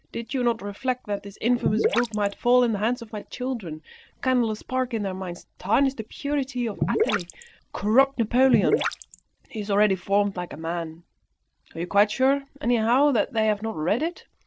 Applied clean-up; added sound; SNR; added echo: none; Gurgling / Liquid; 2 dB; none.